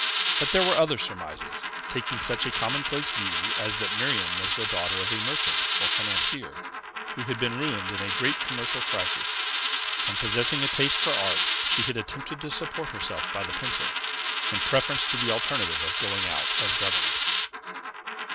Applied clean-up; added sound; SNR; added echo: none; Coin (dropping); -4 dB; none.